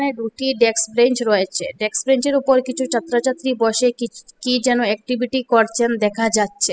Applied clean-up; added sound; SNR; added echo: classical method spectral subtraction.